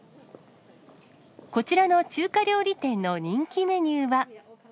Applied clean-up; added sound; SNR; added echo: none; none; none; none.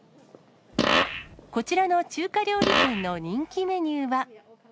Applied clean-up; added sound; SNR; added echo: none; Fart; -1 dB; none.